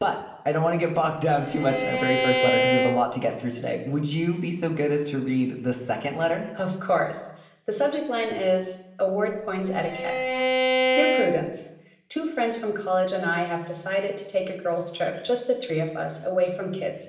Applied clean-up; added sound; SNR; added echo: none; Bowed string instrument; -2 dB; reverberation time 0.8 s.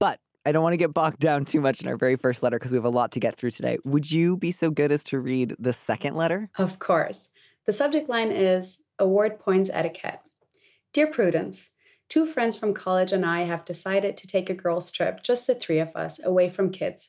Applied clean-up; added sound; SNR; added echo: none; none; none; none.